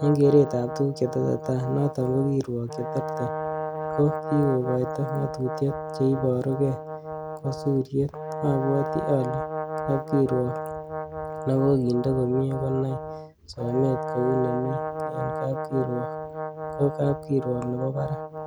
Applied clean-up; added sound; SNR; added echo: none; Brass instrument; 6 dB; none.